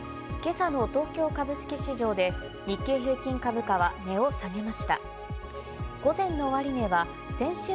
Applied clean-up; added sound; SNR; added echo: none; Bowed string instrument; 19 dB; none.